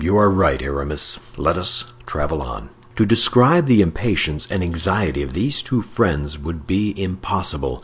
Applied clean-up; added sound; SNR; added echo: none; none; none; none.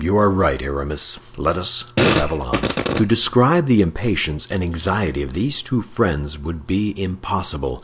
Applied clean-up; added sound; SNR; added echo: none; Fart; 1 dB; none.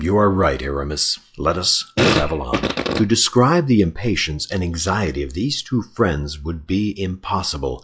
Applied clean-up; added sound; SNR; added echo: classical method log-MMSE.